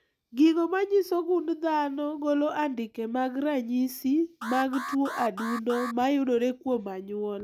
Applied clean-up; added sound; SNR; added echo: none; Alarm; 9 dB; none.